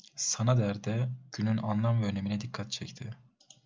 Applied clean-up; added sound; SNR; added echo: none; none; none; none.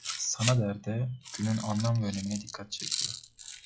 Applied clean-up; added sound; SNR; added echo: classical method log-MMSE.